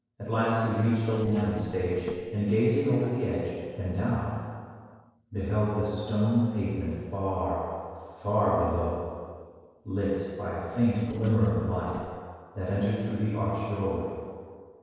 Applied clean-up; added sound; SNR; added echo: neural separator model SepFormer DNS4.